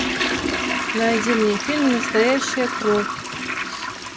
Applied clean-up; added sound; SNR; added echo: none; Toilet flush; 2 dB; none.